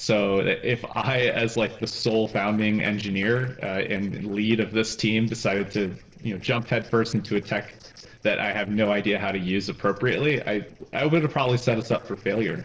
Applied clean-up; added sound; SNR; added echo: neural separator model SepFormer DNS4.